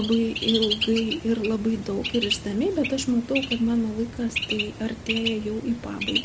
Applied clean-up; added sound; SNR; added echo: none; Bird; 6 dB; none.